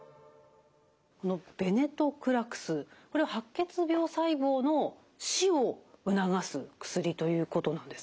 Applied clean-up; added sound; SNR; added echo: none; none; none; none.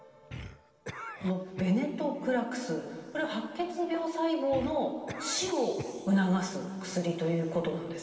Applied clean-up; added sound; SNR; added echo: none; Cough; 15 dB; reverberation time 2.6 s.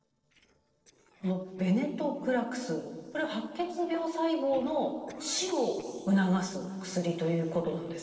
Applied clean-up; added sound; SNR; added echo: neural separator model SepFormer DNS4.